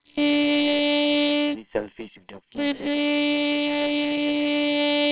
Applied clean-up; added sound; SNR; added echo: neural separator model SepFormer WHAMR!.